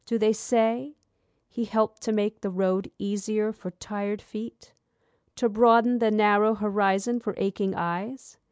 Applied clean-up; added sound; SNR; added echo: none; none; none; none.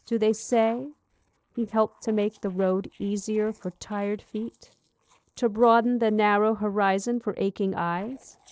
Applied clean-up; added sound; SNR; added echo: neural separator model SepFormer DNS4.